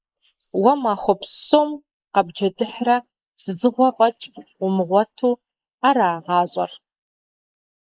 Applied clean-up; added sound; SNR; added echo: neural mask model Resemble Enhance denoiser.